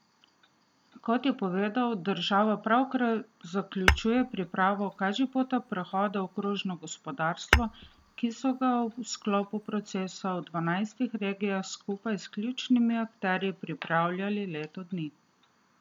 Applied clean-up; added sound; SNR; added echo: none; Tap / Hammer / Glass; 4 dB; none.